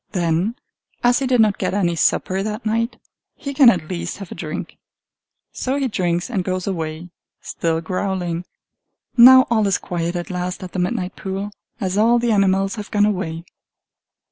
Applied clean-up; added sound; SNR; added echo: none; none; none; none.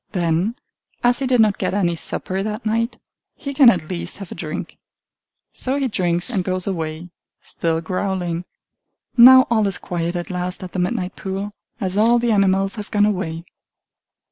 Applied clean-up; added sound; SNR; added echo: none; Cutlery, silverware; 14 dB; none.